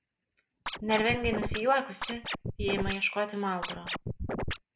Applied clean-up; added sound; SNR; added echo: none; Scratching (performance technique); 3 dB; none.